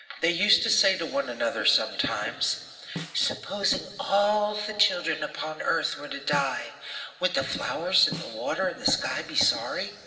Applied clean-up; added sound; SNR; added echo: none; Snare drum; 16 dB; reverberation time 2.2 s.